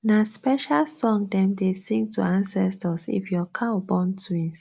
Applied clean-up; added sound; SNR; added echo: none; none; none; none.